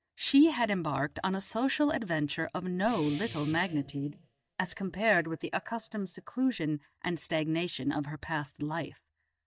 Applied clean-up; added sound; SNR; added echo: neural mask model DeepFilterNet 3.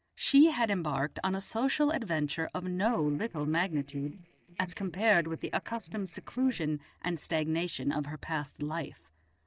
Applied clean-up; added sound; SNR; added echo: neural separator model SepFormer DNS4.